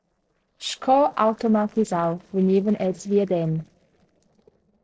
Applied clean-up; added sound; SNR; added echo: neural separator model SepFormer DNS4.